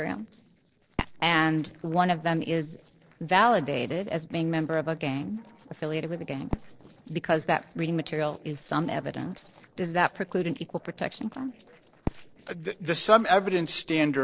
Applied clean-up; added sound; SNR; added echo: neural separator model SepFormer DNS4.